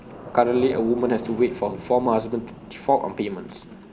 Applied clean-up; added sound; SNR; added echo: none; Thunder / Rain; 15 dB; none.